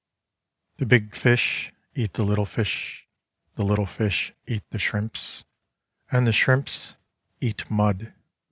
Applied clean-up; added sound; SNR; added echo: none; none; none; none.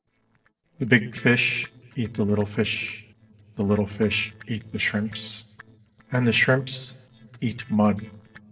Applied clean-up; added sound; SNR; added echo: neural separator model SepFormer DNS4.